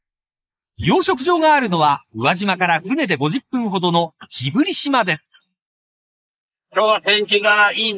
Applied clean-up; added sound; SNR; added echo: neural mask model Resemble Enhance denoiser.